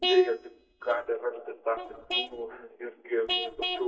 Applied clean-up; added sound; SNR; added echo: neural mask model DeepFilterNet 3.